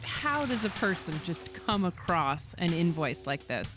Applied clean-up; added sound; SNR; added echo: none; Bathtub (filling or washing) / Splash, splatter + Bass drum / Snare drum / Drum kit; 12 dB; none.